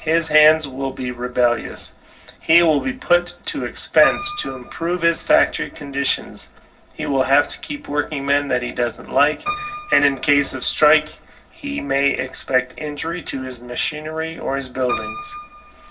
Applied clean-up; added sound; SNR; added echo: none; Piano; 15 dB; reverberation time 0.4 s.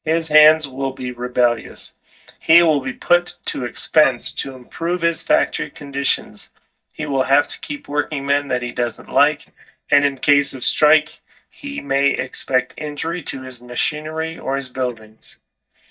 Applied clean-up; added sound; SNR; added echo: neural mask model DeepFilterNet 3.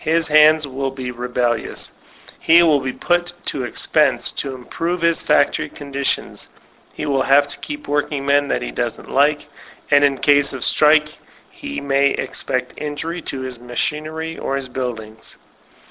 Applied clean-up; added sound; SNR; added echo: none; none; none; none.